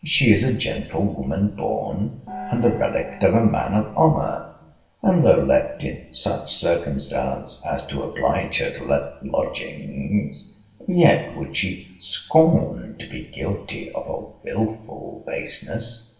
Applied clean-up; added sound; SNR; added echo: none; Gong; 15 dB; reverberation time 0.7 s.